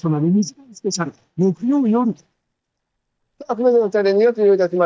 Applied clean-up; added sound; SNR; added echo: neural mask model DeepFilterNet 3.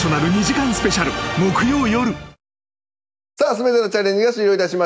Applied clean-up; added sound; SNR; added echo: none; none; none; none.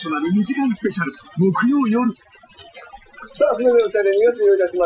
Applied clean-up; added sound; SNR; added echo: classical method Wiener filter.